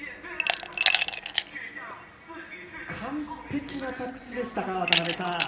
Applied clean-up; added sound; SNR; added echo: none; Glass; -3 dB; reverberation time 2.1 s.